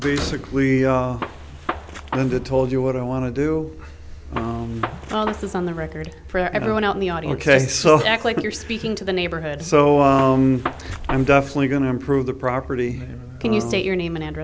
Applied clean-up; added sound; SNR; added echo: none; Gunshot, gunfire; 12 dB; none.